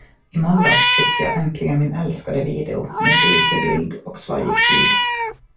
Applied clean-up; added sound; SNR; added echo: none; Meow; -5 dB; reverberation time 0.2 s.